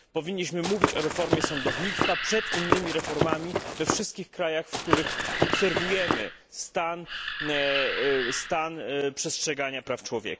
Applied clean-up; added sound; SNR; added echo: none; Animal + Walk, footsteps / Run; -1 dB; none.